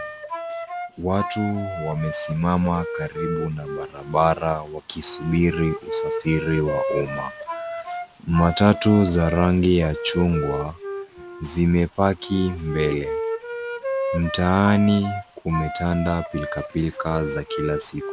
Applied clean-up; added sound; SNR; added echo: none; Wind instrument, woodwind instrument; 8 dB; none.